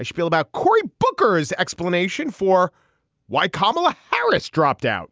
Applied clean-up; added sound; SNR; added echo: none; none; none; none.